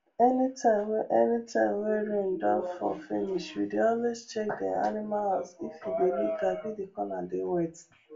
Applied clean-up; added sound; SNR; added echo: none; none; none; reverberation time 0.2 s.